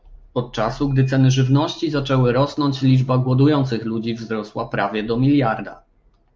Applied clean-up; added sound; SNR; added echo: none; none; none; none.